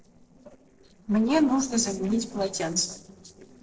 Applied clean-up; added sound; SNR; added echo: neural separator model SepFormer DNS4.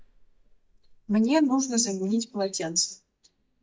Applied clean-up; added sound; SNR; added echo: neural mask model DeepFilterNet 3.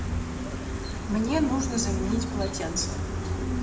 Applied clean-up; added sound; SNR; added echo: none; Gull, seagull; -1 dB; reverberation time 0.8 s.